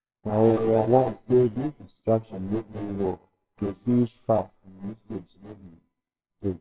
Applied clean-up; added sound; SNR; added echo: neural separator model SepFormer WHAMR!.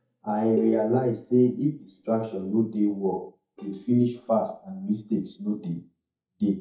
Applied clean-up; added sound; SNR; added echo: neural mask model DeepFilterNet 3.